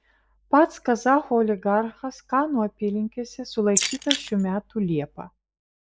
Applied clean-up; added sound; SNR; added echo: neural mask model Resemble Enhance denoiser.